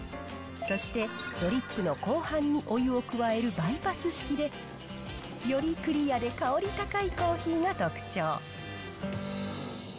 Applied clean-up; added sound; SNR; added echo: none; none; none; none.